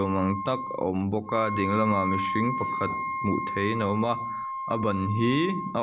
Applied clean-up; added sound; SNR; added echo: none; Wind instrument, woodwind instrument; 4 dB; none.